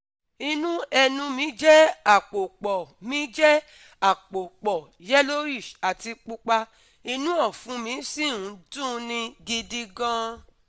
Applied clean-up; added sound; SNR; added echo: none; none; none; none.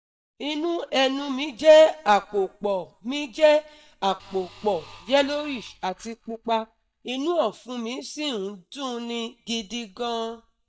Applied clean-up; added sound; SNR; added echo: neural mask model DeepFilterNet 3.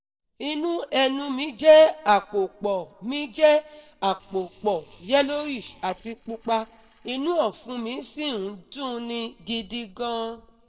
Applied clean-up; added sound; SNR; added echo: neural separator model SepFormer DNS4.